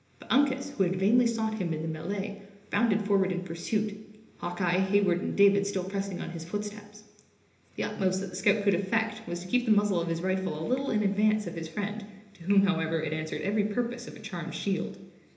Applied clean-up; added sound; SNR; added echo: none; none; none; reverberation time 1.0 s.